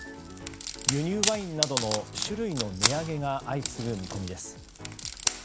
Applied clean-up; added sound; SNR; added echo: none; Wood; 0 dB; none.